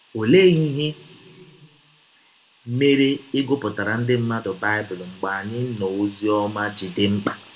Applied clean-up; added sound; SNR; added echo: none; none; none; reverberation time 1.5 s.